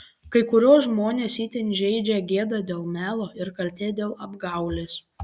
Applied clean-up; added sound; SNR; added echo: none; none; none; none.